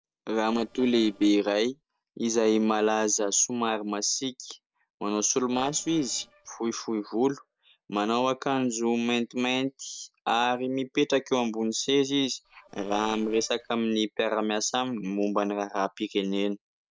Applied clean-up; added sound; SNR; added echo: neural separator model SepFormer DNS4.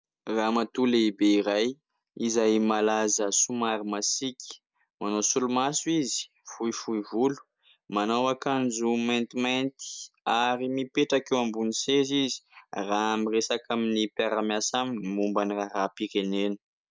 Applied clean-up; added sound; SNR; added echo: none; none; none; none.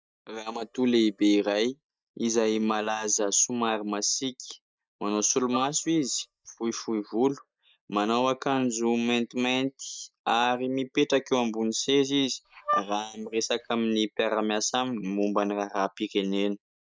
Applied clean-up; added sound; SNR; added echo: neural mask model DeepFilterNet 3.